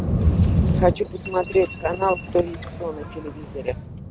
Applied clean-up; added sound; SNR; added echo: none; Subway, metro, underground; 18 dB; none.